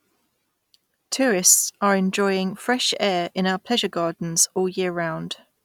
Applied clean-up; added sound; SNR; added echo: none; none; none; none.